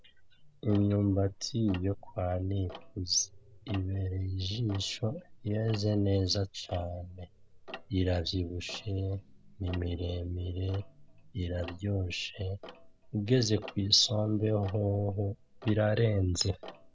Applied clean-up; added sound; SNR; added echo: none; Tick-tock; 18 dB; none.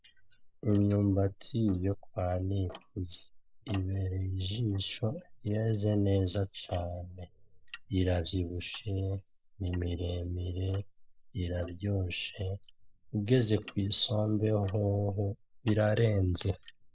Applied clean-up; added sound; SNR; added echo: neural mask model Resemble Enhance denoiser.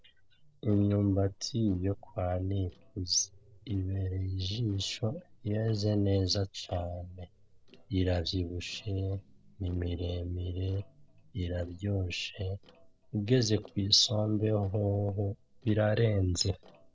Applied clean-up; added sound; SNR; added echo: neural separator model SepFormer DNS4.